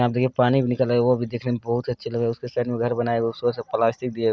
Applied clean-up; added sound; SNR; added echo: none; none; none; none.